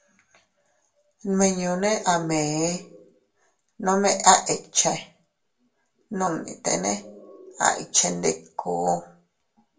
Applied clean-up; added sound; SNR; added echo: none; none; none; reverberation time 0.2 s.